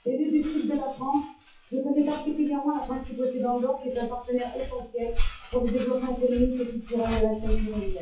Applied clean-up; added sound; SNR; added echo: classical method WPE with log-MMSE.